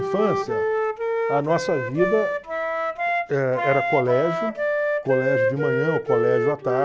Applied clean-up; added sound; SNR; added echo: none; Wind instrument, woodwind instrument; -1 dB; none.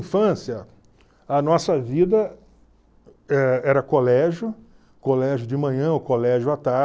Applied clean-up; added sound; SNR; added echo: none; none; none; none.